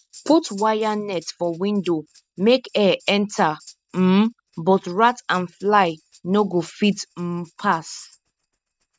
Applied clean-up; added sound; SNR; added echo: neural mask model RNNoise.